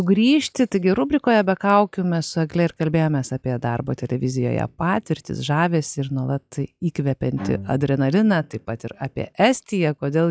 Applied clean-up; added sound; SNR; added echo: classical method log-MMSE.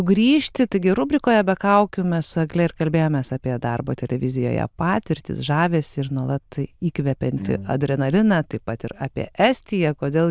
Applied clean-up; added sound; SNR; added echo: neural diffusion model UNIVERSE++.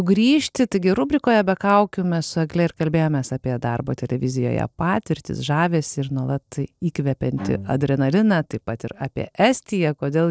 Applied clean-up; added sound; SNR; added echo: neural separator model SepFormer DNS4.